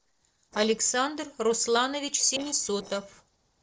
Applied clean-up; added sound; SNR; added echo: neural separator model SepFormer DNS4.